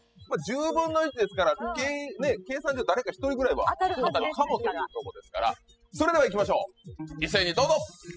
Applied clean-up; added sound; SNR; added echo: classical method spectral subtraction.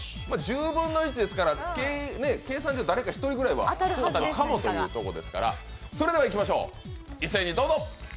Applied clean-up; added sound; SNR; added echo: none; none; none; none.